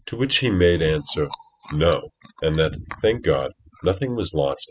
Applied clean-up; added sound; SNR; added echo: classical method spectral subtraction.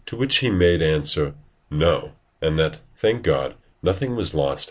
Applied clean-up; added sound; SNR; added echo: none; none; none; none.